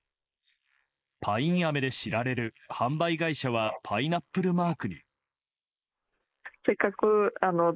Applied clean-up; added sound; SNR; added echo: neural mask model Resemble Enhance denoiser.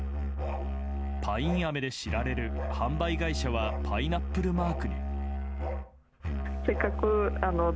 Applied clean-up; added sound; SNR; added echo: none; Musical instrument; 0 dB; none.